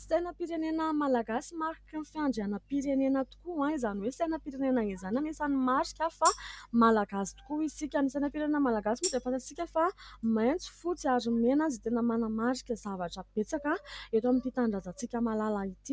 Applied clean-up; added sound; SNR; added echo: none; Tambourine; 10 dB; none.